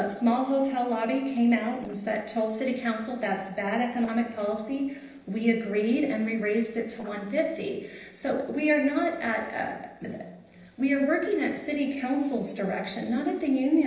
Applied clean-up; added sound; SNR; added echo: neural separator model SepFormer DNS4.